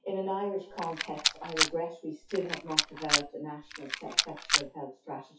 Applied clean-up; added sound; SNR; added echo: classical method WPE with log-MMSE.